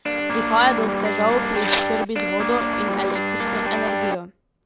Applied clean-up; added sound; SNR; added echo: none; Guitar + Tearing; -2 dB; none.